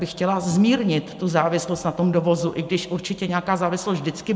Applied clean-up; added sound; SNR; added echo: none; none; none; reverberation time 1.3 s.